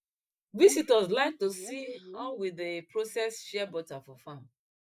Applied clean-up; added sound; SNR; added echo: neural mask model Resemble Enhance denoiser.